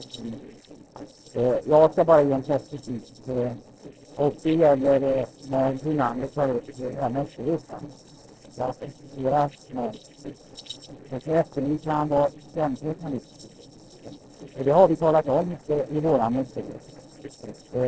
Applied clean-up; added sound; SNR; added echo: neural separator model SepFormer DNS4.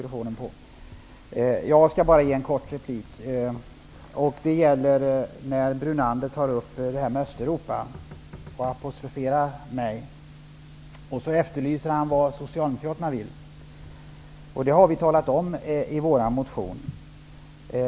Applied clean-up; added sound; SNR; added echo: none; none; none; none.